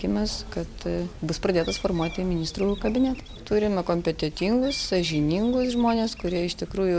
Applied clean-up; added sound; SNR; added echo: none; Bird; 19 dB; none.